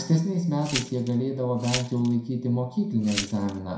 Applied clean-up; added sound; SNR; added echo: none; Glass; 11 dB; reverberation time 0.5 s.